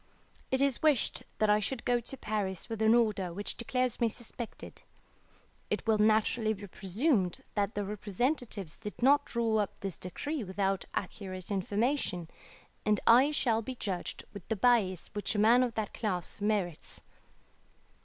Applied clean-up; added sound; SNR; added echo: none; none; none; none.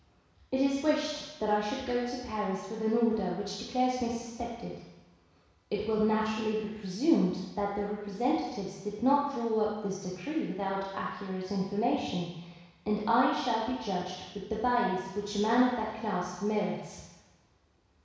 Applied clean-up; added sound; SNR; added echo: none; none; none; reverberation time 1.1 s.